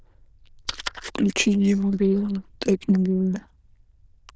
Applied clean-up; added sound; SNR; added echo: neural diffusion model UNIVERSE++.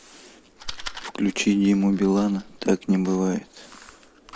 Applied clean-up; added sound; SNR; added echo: none; Fire; 17 dB; none.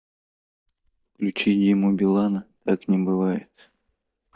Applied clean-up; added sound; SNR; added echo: neural mask model DeepFilterNet 3.